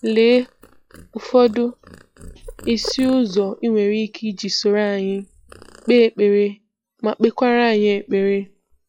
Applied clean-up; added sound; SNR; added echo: classical method log-MMSE.